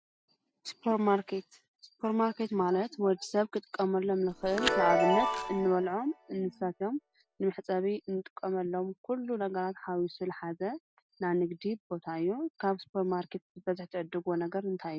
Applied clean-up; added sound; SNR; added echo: none; Chime; 2 dB; none.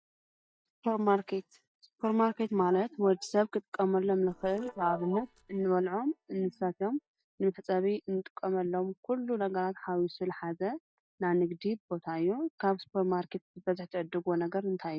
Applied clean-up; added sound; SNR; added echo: neural mask model DeepFilterNet 3.